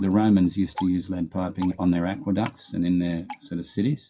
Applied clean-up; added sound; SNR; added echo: classical method WPE with log-MMSE.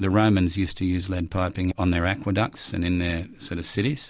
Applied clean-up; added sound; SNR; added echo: none; none; none; none.